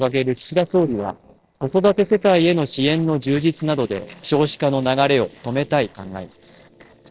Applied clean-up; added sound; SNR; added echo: neural separator model SepFormer DNS4.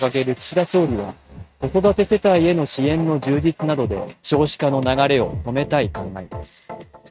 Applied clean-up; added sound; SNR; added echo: neural mask model RNNoise.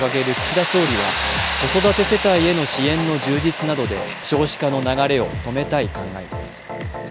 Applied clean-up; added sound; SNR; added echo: none; Tools; 7 dB; none.